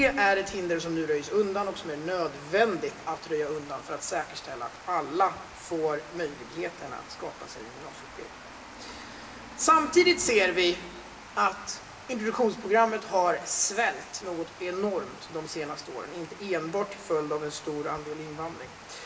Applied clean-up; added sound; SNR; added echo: none; Water; 16 dB; reverberation time 0.9 s.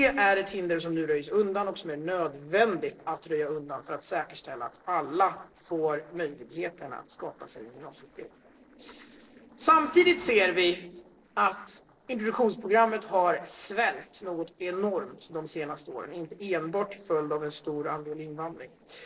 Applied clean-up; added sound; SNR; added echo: neural separator model SepFormer DNS4.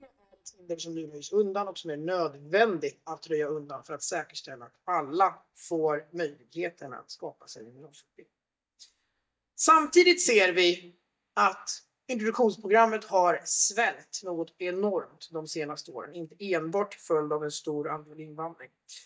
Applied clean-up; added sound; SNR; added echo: neural mask model DeepFilterNet 3.